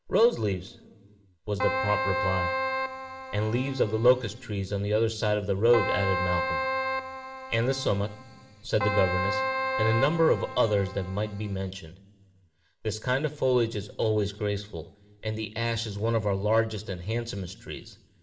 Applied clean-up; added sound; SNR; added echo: none; Keyboard (musical); 3 dB; reverberation time 1.4 s.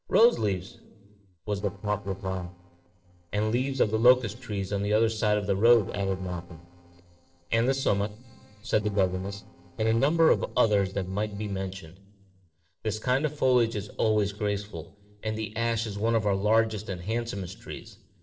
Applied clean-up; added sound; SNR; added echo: neural separator model SepFormer DNS4.